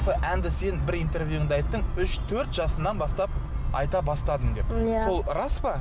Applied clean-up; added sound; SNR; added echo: none; none; none; none.